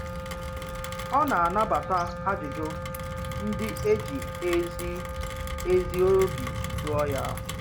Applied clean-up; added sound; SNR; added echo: none; Rain + Wind instrument, woodwind instrument; 4 dB; none.